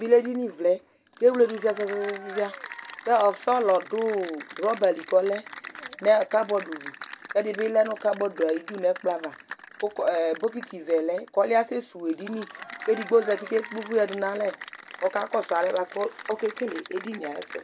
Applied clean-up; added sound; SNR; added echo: none; Applause / Cheering; 16 dB; none.